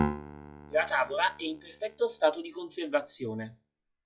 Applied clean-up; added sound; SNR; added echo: classical method log-MMSE.